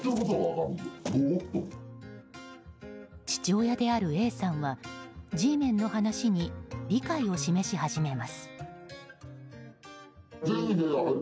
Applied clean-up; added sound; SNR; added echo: none; none; none; none.